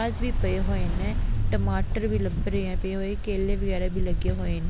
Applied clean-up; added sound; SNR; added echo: none; Ocean; -4 dB; none.